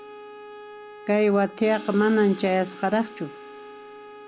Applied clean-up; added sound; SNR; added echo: none; Bowed string instrument + Crash cymbal; 16 dB; none.